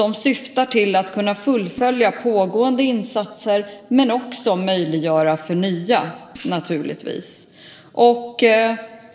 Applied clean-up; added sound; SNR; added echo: neural separator model SepFormer DNS4.